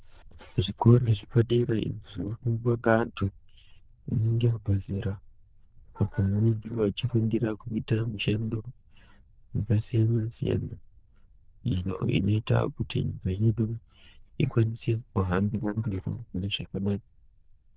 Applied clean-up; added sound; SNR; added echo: neural diffusion model UNIVERSE++.